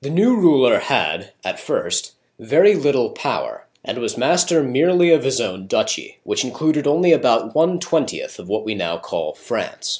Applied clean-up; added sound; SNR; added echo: none; none; none; none.